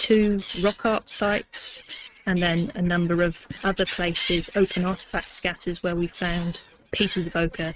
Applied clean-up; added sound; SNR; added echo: neural mask model RNNoise.